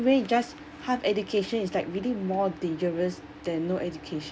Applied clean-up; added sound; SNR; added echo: none; none; none; none.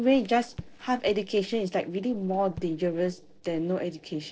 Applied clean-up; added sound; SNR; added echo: neural separator model SepFormer DNS4.